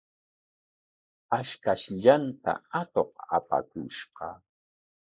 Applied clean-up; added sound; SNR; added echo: neural mask model Resemble Enhance denoiser.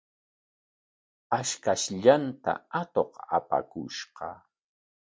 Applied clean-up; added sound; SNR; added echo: none; none; none; none.